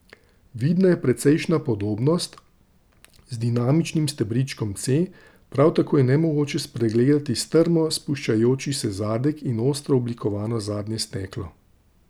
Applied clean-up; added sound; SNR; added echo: none; none; none; none.